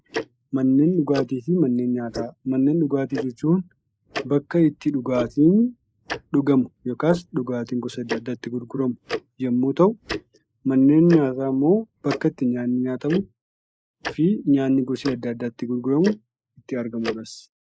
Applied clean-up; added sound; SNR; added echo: neural mask model Resemble Enhance denoiser.